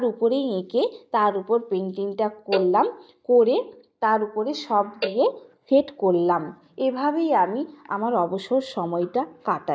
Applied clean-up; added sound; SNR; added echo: neural mask model DeepFilterNet 3.